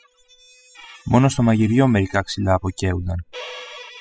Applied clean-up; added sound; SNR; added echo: classical method spectral subtraction.